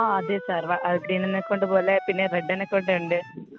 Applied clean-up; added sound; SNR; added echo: none; Wind instrument, woodwind instrument; 12 dB; none.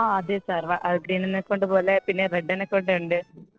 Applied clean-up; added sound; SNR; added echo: neural separator model SepFormer DNS4.